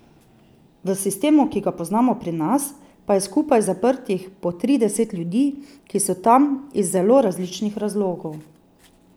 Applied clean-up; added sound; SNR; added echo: none; none; none; none.